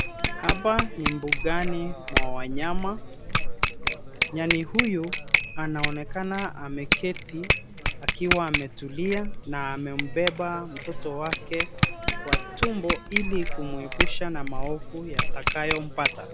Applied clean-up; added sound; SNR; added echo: none; Bicycle bell; -4 dB; none.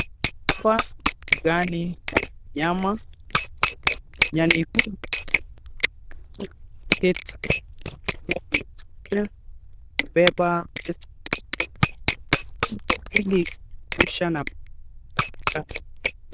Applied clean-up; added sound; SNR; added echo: neural diffusion model UNIVERSE++.